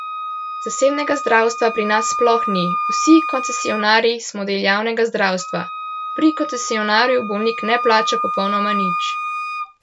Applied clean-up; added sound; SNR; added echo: none; Wind instrument, woodwind instrument; 5 dB; none.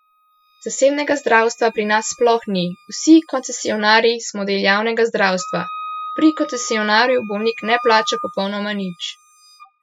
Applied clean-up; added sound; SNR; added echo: classical method spectral subtraction.